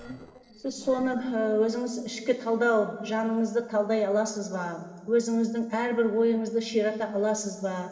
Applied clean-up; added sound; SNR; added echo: neural separator model SepFormer DNS4.